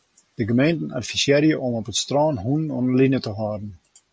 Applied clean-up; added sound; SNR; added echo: none; none; none; none.